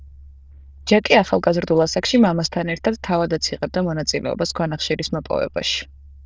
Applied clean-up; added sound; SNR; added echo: neural diffusion model UNIVERSE++.